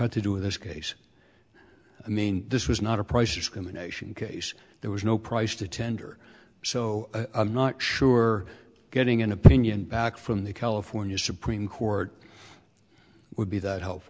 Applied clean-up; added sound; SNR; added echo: none; none; none; none.